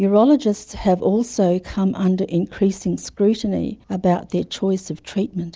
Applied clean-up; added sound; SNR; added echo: none; none; none; none.